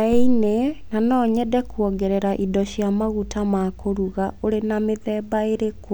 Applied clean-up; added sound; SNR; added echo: none; none; none; none.